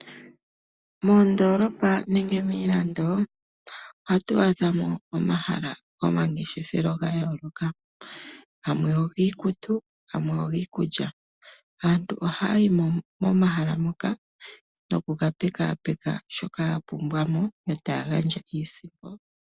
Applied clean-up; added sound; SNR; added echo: none; none; none; none.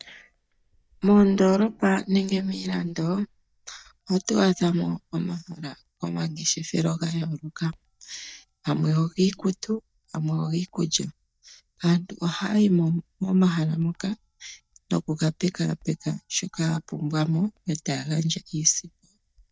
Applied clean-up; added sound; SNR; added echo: neural mask model DeepFilterNet 3.